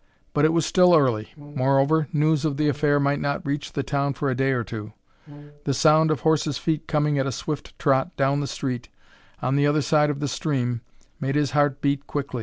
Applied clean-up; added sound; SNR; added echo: none; Brass instrument; 19 dB; none.